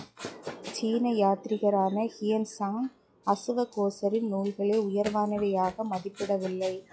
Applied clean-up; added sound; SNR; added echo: classical method log-MMSE.